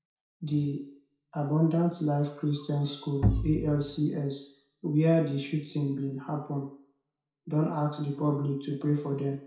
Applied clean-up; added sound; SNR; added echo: none; Bowed string instrument; 1 dB; reverberation time 0.6 s.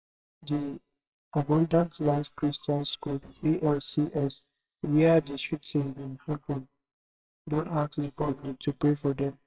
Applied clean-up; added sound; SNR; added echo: neural separator model SepFormer WHAMR!.